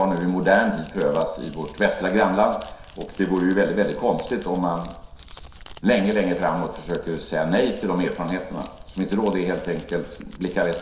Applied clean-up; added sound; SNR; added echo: none; Crumpling, crinkling; 18 dB; reverberation time 0.7 s.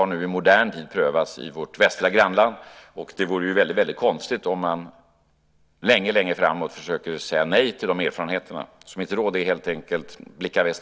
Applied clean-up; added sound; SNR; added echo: none; none; none; none.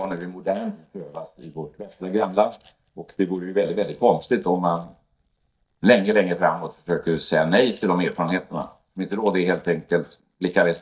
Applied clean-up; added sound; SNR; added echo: neural mask model DeepFilterNet 3.